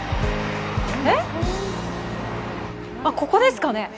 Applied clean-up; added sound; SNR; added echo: none; none; none; none.